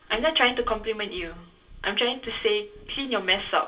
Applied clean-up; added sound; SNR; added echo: none; Purr; 20 dB; reverberation time 0.2 s.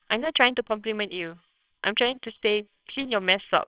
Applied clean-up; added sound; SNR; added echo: neural separator model SepFormer WHAMR!.